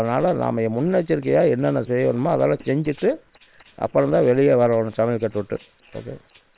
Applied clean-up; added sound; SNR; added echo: neural separator model SepFormer WHAM!.